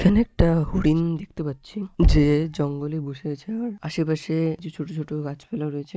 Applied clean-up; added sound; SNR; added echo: neural mask model DeepFilterNet 3.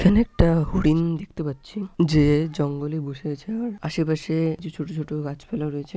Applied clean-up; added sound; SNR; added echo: none; none; none; none.